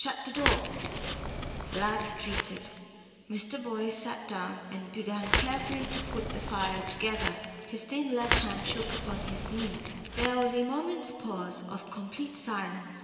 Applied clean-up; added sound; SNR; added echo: none; Crackle; 0 dB; reverberation time 2.8 s.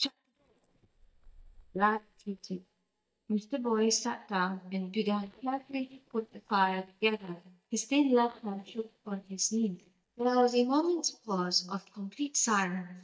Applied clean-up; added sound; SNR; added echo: neural mask model DeepFilterNet 3.